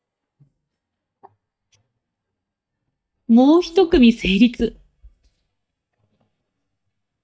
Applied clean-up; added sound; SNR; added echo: neural mask model DeepFilterNet 3.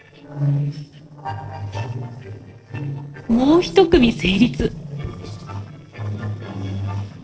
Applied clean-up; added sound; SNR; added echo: neural separator model SepFormer DNS4.